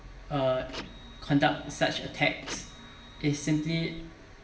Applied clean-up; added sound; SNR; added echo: none; Printer; 16 dB; reverberation time 0.7 s.